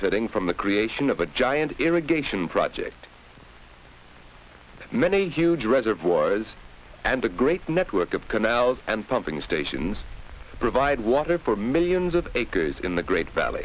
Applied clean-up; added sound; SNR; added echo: none; Wind / Bird; 18 dB; none.